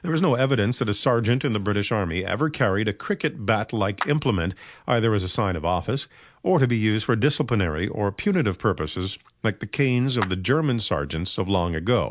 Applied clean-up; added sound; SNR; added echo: none; Clapping; 15 dB; none.